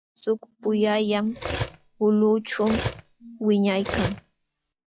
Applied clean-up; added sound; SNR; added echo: classical method log-MMSE.